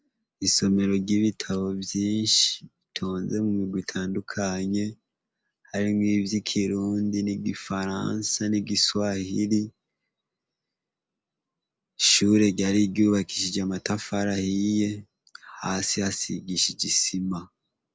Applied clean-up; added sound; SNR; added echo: none; none; none; none.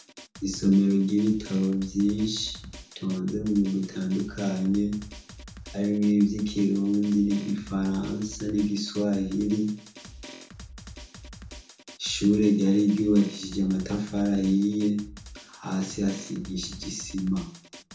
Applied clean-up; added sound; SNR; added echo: none; Drum; 18 dB; reverberation time 1.0 s.